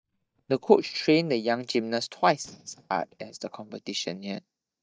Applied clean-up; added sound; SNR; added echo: neural mask model DeepFilterNet 3.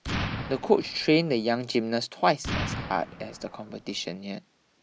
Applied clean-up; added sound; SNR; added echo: none; Explosion; 7 dB; none.